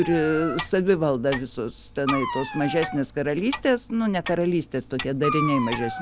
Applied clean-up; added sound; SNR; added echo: none; Dog + Clock; 8 dB; none.